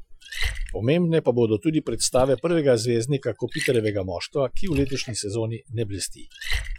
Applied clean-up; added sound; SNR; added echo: classical method Wiener filter.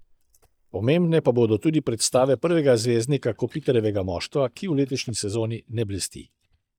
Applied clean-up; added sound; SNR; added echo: neural mask model DeepFilterNet 3.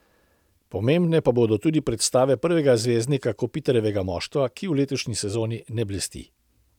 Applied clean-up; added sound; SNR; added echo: none; none; none; none.